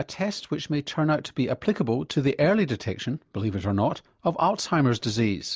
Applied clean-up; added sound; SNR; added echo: none; none; none; none.